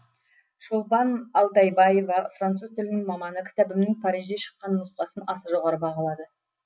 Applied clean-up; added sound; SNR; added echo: none; none; none; none.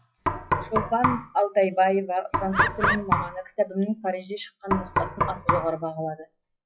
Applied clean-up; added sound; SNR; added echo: classical method log-MMSE.